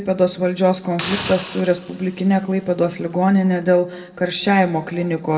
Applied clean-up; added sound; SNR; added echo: none; Hiss; 14 dB; reverberation time 1.2 s.